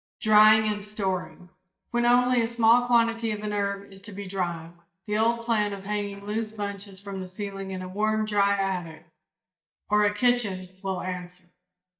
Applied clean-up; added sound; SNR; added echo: neural mask model DeepFilterNet 3.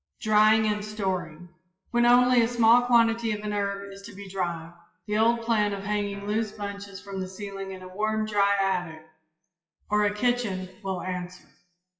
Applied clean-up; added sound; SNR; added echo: classical method WPE with log-MMSE.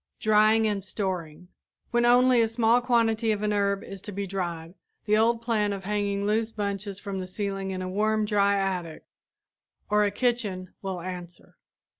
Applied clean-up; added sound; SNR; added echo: none; none; none; none.